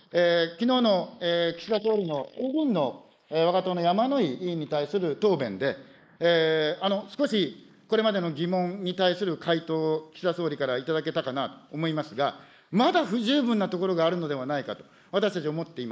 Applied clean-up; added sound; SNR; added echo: neural mask model Resemble Enhance denoiser.